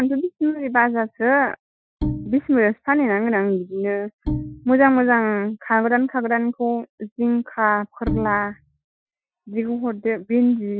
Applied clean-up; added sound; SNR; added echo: classical method Wiener filter.